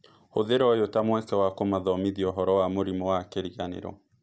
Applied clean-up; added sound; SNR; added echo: none; none; none; none.